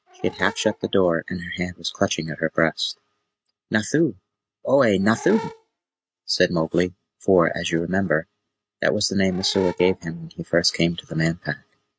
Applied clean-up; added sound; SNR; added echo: neural mask model RNNoise.